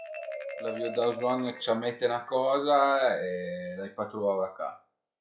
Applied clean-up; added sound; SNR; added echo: classical method log-MMSE.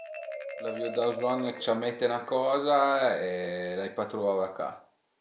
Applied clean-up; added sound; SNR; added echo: none; Marimba, xylophone; 13 dB; none.